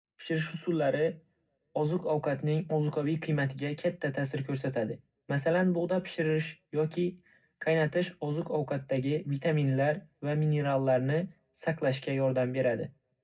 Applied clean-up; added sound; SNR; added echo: none; none; none; reverberation time 0.3 s.